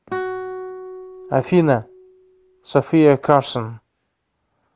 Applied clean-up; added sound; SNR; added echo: none; Guitar; 13 dB; none.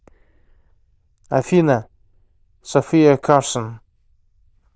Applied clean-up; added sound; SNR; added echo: neural diffusion model UNIVERSE++.